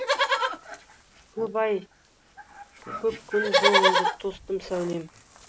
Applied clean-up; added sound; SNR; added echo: none; Livestock, farm animals, working animals; -3 dB; none.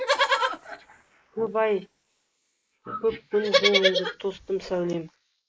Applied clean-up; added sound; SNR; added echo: neural mask model Resemble Enhance denoiser.